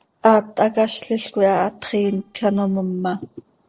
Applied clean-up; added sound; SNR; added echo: neural separator model SepFormer DNS4.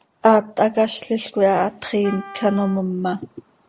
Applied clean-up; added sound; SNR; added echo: none; Wind instrument, woodwind instrument; 18 dB; none.